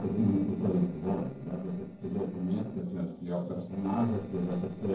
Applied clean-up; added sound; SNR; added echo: neural separator model SepFormer DNS4.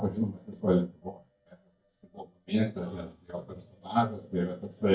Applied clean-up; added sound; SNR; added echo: neural mask model DeepFilterNet 3.